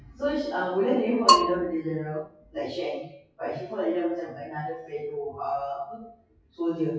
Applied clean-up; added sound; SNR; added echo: classical method WPE with log-MMSE.